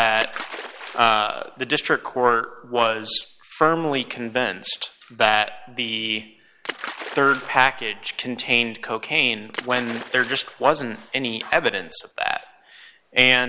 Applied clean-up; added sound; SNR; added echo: none; Splash, splatter; 15 dB; none.